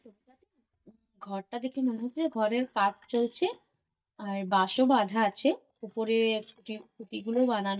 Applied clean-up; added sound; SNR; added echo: neural mask model DeepFilterNet 3.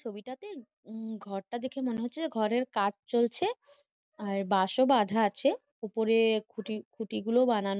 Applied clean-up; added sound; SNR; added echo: none; none; none; none.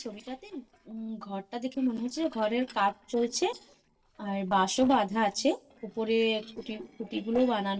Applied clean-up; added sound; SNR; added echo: neural separator model SepFormer DNS4.